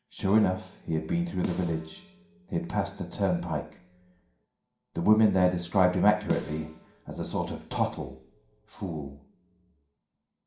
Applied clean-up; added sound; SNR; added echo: none; Snare drum; 14 dB; reverberation time 0.5 s.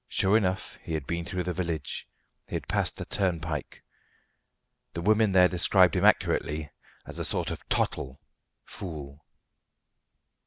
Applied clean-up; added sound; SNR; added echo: none; none; none; none.